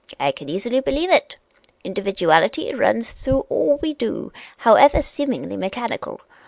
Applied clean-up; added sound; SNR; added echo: none; none; none; none.